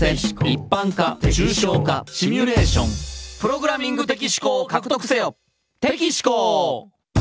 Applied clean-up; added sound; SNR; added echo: none; none; none; none.